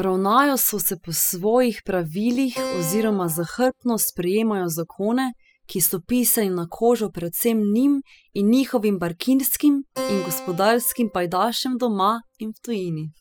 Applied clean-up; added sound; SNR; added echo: classical method spectral subtraction.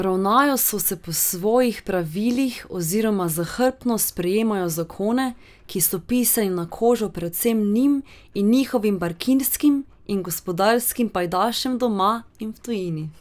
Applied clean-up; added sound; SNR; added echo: none; none; none; none.